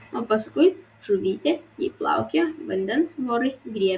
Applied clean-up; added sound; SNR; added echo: none; none; none; none.